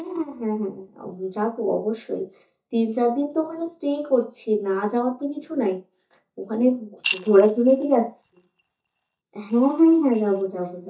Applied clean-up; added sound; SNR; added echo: neural mask model DeepFilterNet 3.